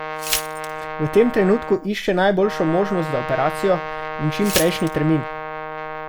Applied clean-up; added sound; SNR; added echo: none; Brass instrument + Glass; 7 dB; none.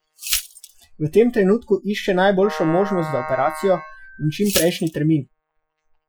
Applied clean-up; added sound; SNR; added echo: classical method Wiener filter.